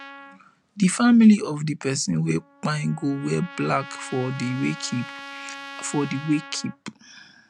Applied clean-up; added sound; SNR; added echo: none; Trumpet; 18 dB; none.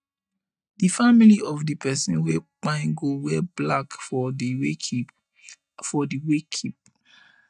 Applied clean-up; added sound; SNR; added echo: neural mask model DeepFilterNet 3.